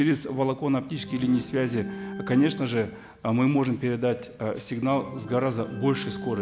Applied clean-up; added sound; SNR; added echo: none; Organ; 14 dB; none.